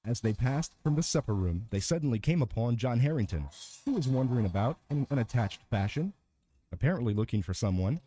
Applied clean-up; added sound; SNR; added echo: neural mask model RNNoise.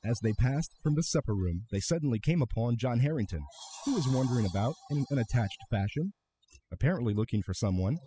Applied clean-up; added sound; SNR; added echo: classical method spectral subtraction.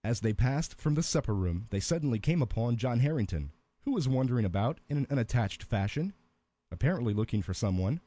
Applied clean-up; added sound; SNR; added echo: none; none; none; none.